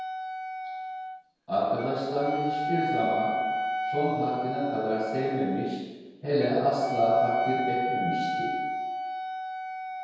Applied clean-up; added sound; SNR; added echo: none; Wind instrument, woodwind instrument; 2 dB; reverberation time 1.2 s.